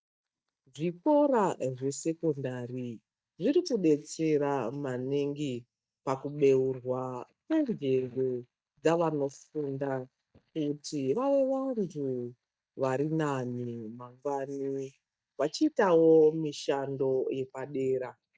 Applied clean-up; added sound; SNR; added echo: neural mask model DeepFilterNet 3.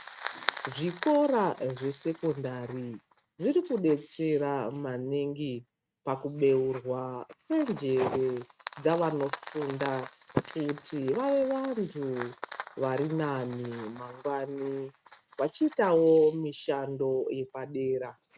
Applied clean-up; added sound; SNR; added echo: neural mask model RNNoise.